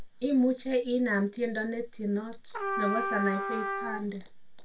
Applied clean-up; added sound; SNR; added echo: none; Trumpet; 4 dB; reverberation time 0.2 s.